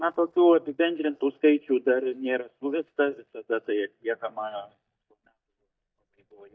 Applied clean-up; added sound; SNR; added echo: neural mask model DeepFilterNet 3.